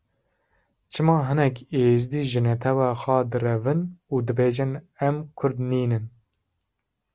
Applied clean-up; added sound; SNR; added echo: none; none; none; none.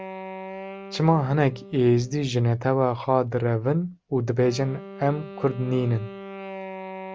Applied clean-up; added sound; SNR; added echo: none; Wind instrument, woodwind instrument; 15 dB; none.